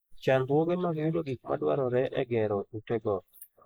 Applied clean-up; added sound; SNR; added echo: neural mask model Resemble Enhance denoiser.